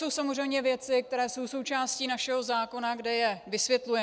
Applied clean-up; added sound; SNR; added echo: none; none; none; none.